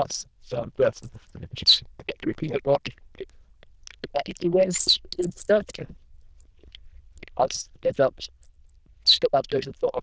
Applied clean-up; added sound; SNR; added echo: neural diffusion model UNIVERSE++.